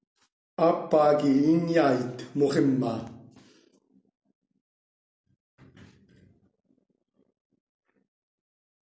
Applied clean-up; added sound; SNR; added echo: none; none; none; none.